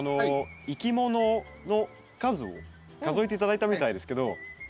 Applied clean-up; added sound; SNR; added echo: none; none; none; none.